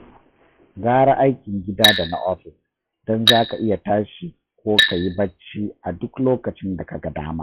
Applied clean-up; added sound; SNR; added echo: classical method log-MMSE.